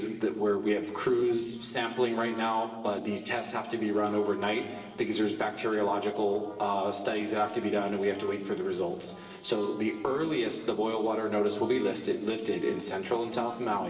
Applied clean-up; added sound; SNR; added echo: neural separator model SepFormer DNS4.